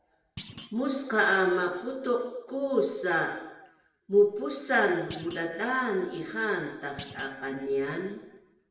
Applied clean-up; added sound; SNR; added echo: none; Thump, thud; 16 dB; reverberation time 1.0 s.